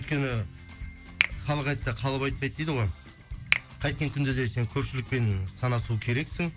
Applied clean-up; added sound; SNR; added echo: none; Finger snapping; 7 dB; none.